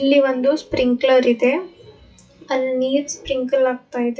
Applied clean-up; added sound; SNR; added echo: classical method WPE with log-MMSE.